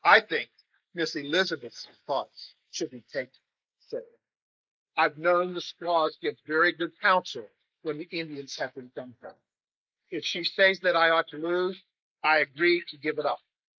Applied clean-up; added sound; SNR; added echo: neural mask model Resemble Enhance denoiser.